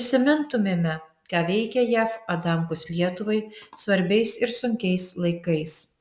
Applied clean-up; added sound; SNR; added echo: none; none; none; none.